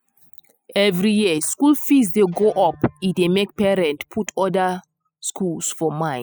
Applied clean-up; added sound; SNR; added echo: classical method spectral subtraction.